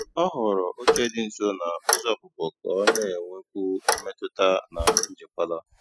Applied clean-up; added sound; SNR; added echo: classical method spectral subtraction.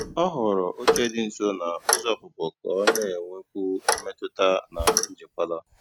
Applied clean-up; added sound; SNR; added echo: none; Clock; 2 dB; none.